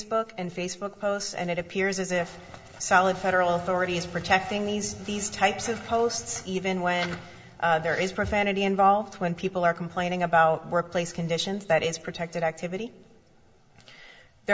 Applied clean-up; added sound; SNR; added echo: none; none; none; reverberation time 0.5 s.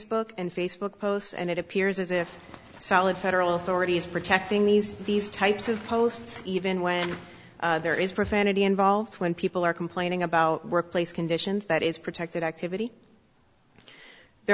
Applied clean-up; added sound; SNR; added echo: none; none; none; none.